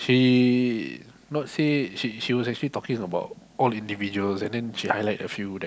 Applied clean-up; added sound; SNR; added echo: none; none; none; none.